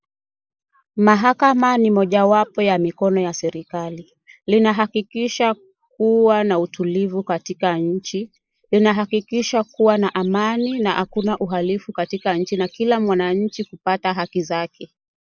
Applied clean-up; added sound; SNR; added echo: neural mask model Resemble Enhance denoiser.